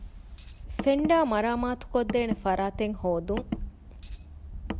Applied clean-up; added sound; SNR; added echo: none; Car + Tambourine; 11 dB; none.